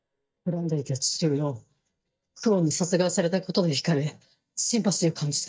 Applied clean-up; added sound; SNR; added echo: neural mask model DeepFilterNet 3.